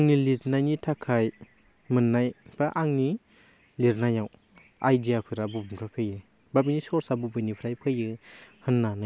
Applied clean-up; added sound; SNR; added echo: none; none; none; none.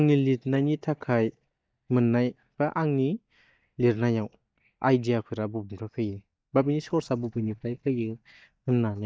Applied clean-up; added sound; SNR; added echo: neural mask model DeepFilterNet 3.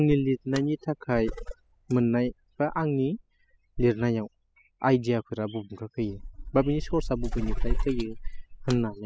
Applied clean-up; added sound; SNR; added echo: classical method spectral subtraction.